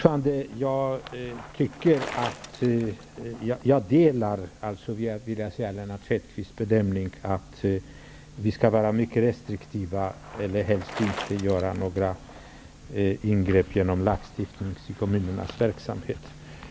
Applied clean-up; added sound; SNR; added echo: none; Bicycle; 18 dB; none.